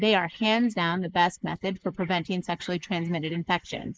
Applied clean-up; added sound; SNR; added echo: neural mask model Resemble Enhance denoiser.